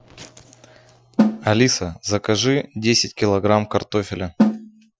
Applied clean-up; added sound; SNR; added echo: classical method Wiener filter.